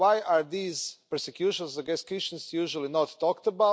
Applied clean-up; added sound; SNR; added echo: none; none; none; none.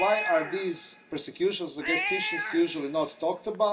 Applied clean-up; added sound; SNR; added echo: none; Cat; 7 dB; reverberation time 0.2 s.